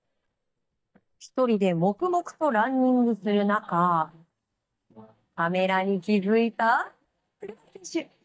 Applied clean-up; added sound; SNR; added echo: neural mask model DeepFilterNet 3.